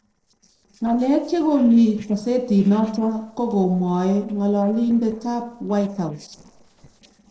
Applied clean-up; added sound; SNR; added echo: neural separator model SepFormer DNS4.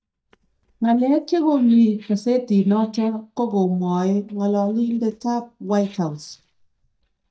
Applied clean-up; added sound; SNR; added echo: neural mask model DeepFilterNet 3.